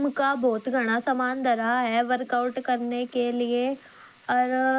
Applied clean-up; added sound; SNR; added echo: neural mask model Resemble Enhance denoiser.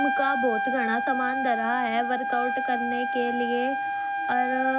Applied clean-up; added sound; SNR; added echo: none; Trumpet; 0 dB; none.